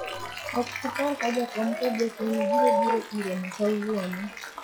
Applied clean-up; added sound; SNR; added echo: classical method log-MMSE.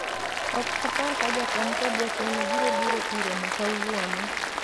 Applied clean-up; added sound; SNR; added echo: none; Applause; -5 dB; none.